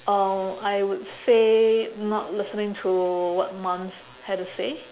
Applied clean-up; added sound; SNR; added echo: none; none; none; none.